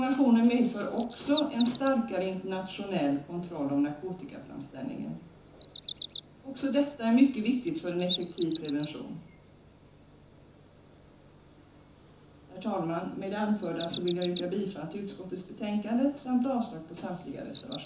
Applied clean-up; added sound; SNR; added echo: none; Bird vocalization, bird call, bird song; 0 dB; reverberation time 0.9 s.